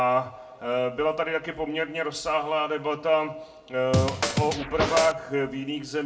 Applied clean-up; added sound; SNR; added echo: none; Scratching (performance technique); 0 dB; reverberation time 0.3 s.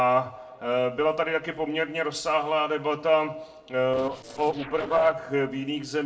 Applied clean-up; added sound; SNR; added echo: neural separator model SepFormer DNS4.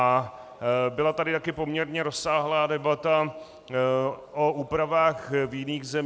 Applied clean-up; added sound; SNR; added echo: none; none; none; none.